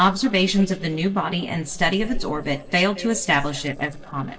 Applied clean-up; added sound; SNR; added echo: neural separator model SepFormer DNS4.